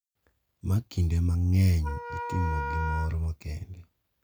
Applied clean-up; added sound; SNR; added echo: none; Wind instrument, woodwind instrument; 7 dB; none.